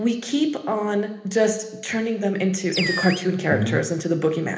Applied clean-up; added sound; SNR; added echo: none; Animal; 8 dB; reverberation time 1.0 s.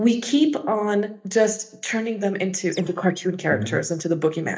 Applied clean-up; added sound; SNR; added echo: neural mask model DeepFilterNet 3.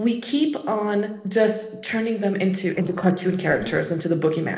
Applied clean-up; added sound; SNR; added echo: neural separator model SepFormer DNS4.